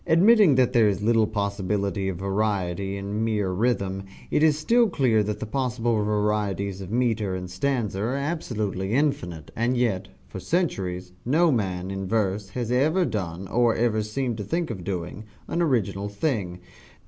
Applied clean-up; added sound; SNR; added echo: none; none; none; none.